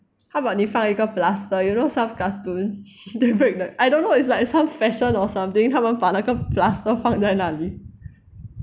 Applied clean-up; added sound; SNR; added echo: none; none; none; none.